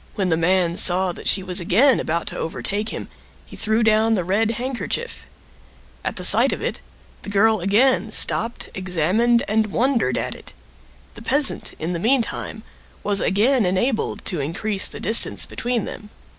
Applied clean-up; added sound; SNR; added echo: none; none; none; none.